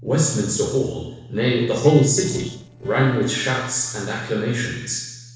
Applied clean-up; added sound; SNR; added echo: neural separator model SepFormer DNS4.